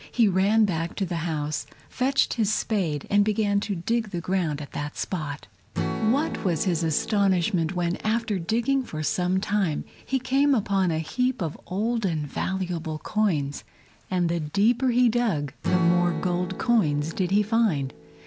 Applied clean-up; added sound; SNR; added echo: none; Strum; 14 dB; none.